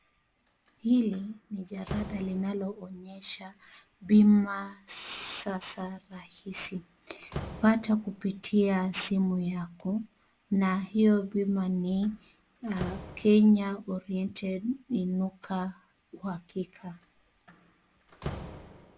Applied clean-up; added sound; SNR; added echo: none; Slam; 18 dB; none.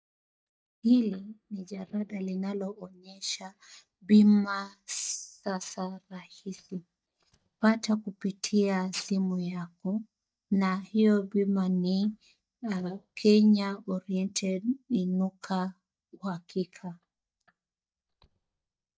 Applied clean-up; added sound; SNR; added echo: neural mask model DeepFilterNet 3.